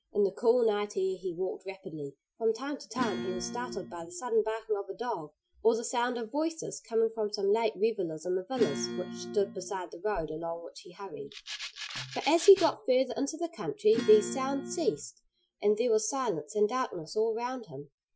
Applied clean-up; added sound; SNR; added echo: classical method Wiener filter.